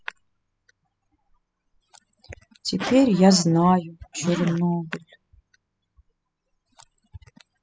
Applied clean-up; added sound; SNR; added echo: classical method spectral subtraction.